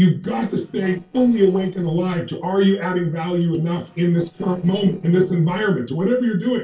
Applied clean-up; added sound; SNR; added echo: neural separator model SepFormer DNS4.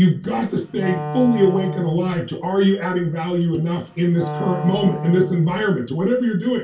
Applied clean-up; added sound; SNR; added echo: none; Wind instrument, woodwind instrument; 10 dB; reverberation time 0.3 s.